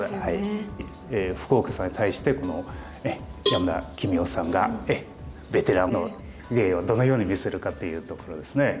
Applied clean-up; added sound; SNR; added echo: none; Cowbell; 5 dB; none.